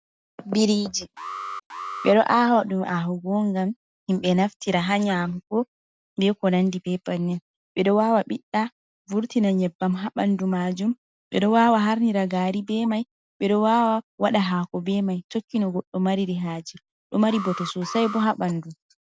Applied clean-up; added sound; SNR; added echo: none; Alarm; 12 dB; none.